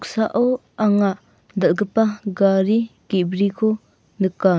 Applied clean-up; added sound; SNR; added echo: none; none; none; none.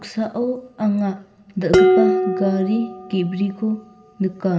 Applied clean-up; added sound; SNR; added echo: none; Dishes, pots, and pans; 0 dB; reverberation time 1.2 s.